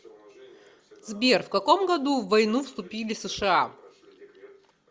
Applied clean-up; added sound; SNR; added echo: none; none; none; none.